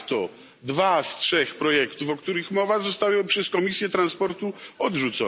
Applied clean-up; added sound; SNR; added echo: none; none; none; none.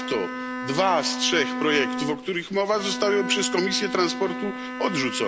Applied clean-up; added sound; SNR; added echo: none; Bowed string instrument; 6 dB; none.